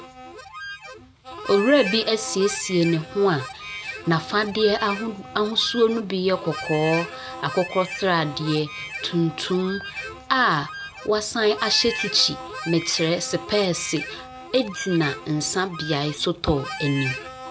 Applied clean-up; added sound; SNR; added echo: none; Harmonica; 11 dB; none.